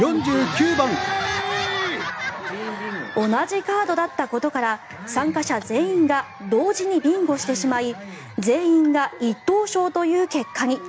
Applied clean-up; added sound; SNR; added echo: none; none; none; none.